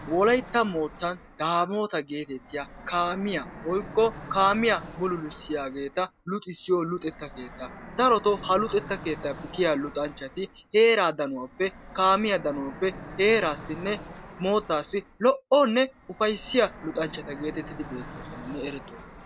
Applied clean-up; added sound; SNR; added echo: none; Fixed-wing aircraft, airplane; 16 dB; none.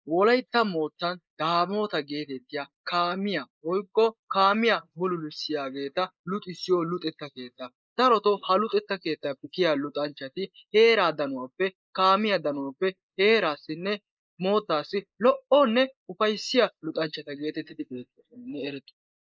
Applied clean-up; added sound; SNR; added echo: neural mask model Resemble Enhance denoiser.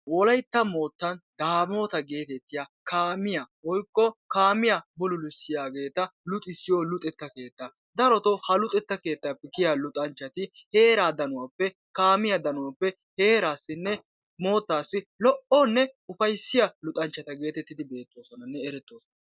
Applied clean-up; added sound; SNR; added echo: none; none; none; none.